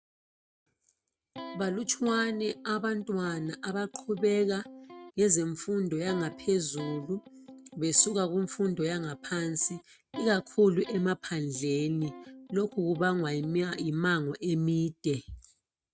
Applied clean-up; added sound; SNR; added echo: neural mask model RNNoise.